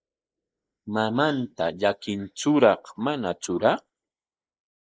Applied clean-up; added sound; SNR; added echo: neural mask model Resemble Enhance denoiser.